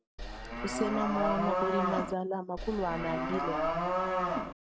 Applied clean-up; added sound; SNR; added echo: none; Livestock, farm animals, working animals; -2 dB; none.